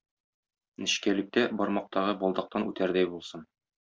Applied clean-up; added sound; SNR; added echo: none; none; none; none.